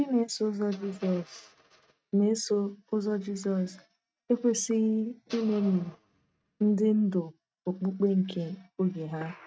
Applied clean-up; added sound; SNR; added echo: neural mask model RNNoise.